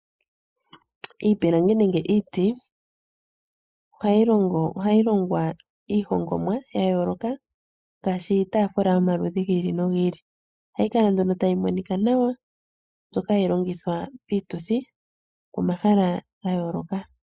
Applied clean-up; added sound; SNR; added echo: neural mask model Resemble Enhance denoiser.